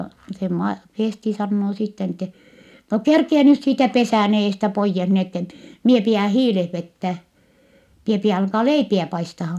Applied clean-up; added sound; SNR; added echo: none; none; none; none.